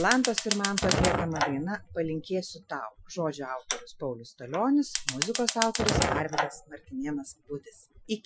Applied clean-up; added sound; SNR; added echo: classical method Wiener filter.